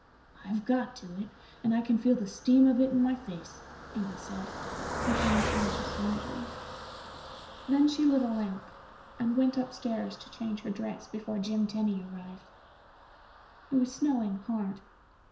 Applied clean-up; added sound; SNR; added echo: none; Car passing by; 10 dB; reverberation time 0.5 s.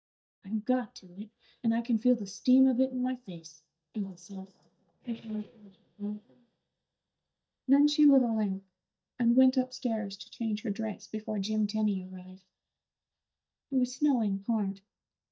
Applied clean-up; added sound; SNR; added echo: neural mask model DeepFilterNet 3.